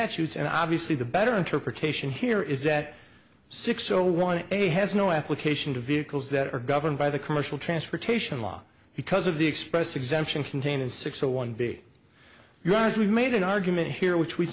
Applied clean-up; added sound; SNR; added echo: none; none; none; none.